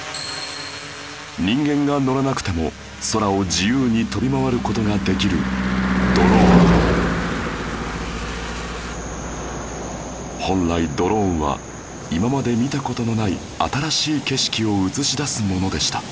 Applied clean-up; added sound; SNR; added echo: none; Car passing by / Engine / Truck; 2 dB; none.